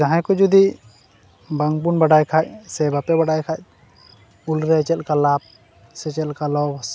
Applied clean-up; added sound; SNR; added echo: none; none; none; none.